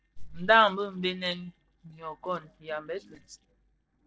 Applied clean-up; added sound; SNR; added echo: neural separator model SepFormer DNS4.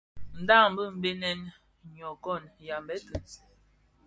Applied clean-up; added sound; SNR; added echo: none; none; none; none.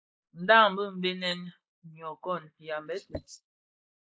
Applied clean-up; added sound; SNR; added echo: neural mask model Resemble Enhance denoiser.